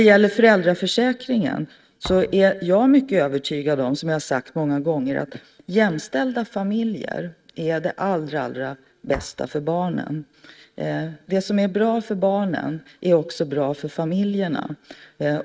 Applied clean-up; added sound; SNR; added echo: neural mask model RNNoise.